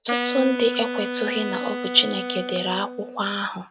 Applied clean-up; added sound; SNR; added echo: none; Wind instrument, woodwind instrument; 4 dB; none.